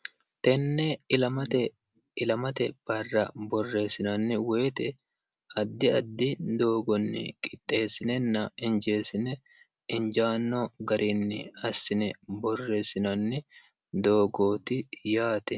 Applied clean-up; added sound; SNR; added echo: none; none; none; none.